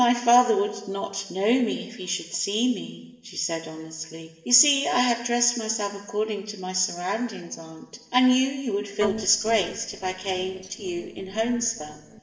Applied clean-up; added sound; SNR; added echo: neural separator model SepFormer DNS4.